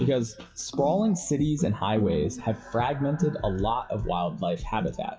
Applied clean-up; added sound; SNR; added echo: classical method WPE with log-MMSE.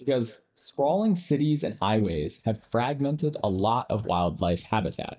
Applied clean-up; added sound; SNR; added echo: neural mask model DeepFilterNet 3.